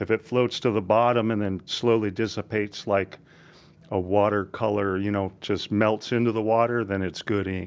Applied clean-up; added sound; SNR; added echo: none; none; none; none.